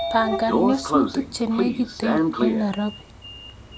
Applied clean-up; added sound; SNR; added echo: none; Sliding door; 1 dB; none.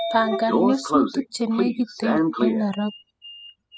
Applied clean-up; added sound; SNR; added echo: classical method spectral subtraction.